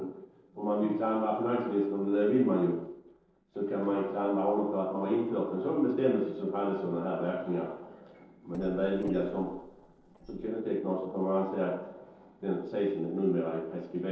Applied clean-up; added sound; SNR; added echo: neural separator model SepFormer DNS4.